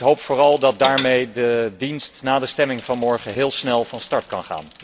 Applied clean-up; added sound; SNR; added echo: none; Bicycle; 15 dB; none.